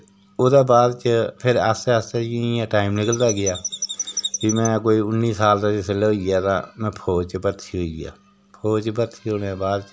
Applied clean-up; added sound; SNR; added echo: none; Chirp, tweet; 8 dB; none.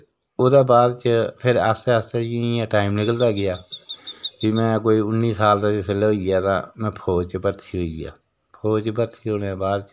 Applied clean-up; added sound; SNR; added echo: neural mask model Resemble Enhance denoiser.